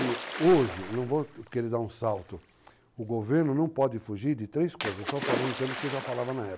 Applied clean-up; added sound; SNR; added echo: none; Splash, splatter; 9 dB; none.